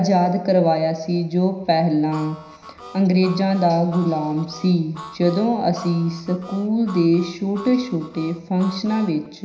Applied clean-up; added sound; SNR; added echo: none; Harmonica; 19 dB; reverberation time 0.9 s.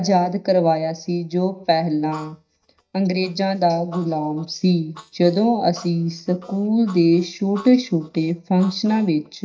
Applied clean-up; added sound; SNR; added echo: neural mask model DeepFilterNet 3.